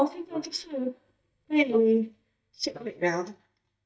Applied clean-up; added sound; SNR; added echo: neural mask model DeepFilterNet 3.